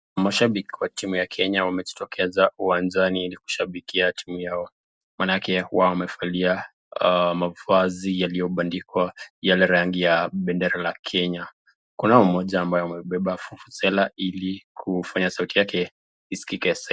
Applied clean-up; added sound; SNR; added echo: none; none; none; none.